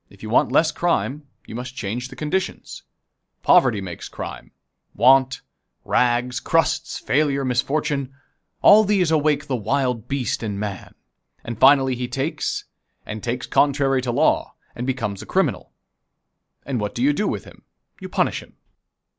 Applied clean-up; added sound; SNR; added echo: none; none; none; none.